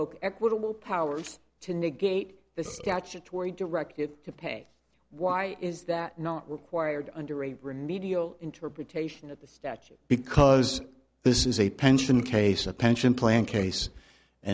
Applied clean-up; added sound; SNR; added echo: none; Burping, eructation; 15 dB; none.